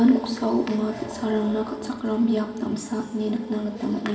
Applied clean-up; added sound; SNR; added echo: none; none; none; reverberation time 2.1 s.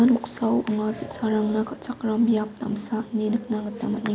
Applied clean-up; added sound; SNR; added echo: none; none; none; none.